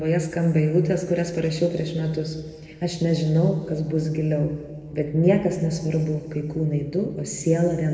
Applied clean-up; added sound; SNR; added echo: none; none; none; reverberation time 1.7 s.